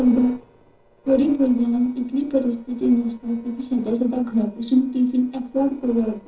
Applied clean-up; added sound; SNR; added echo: neural separator model SepFormer DNS4.